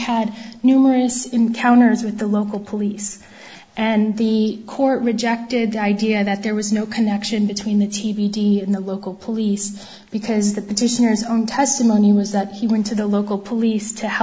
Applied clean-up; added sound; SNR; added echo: none; none; none; none.